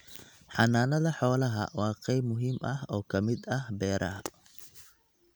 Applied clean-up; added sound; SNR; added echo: none; none; none; none.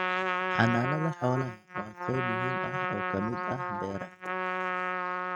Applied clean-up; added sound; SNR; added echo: neural mask model RNNoise.